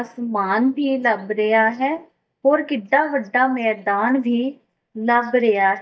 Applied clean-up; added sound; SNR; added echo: neural mask model DeepFilterNet 3.